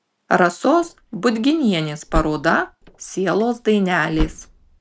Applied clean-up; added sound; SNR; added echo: none; Slam / Car; 11 dB; none.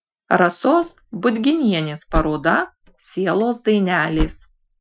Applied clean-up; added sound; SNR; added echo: classical method Wiener filter.